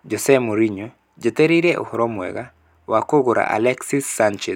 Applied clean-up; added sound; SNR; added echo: none; none; none; none.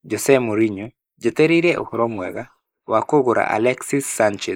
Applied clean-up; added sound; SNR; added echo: neural mask model Resemble Enhance denoiser.